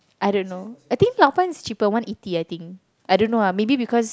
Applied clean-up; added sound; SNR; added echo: none; none; none; none.